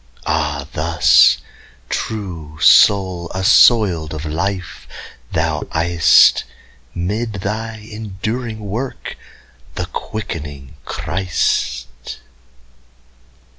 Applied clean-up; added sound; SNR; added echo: none; none; none; none.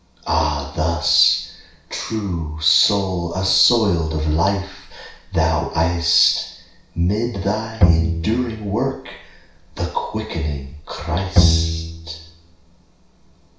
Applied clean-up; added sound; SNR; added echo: none; Bowed string instrument; -1 dB; reverberation time 0.6 s.